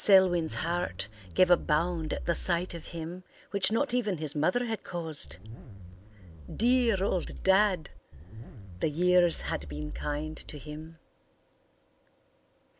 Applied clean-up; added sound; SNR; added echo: none; Zipper (clothing); 10 dB; none.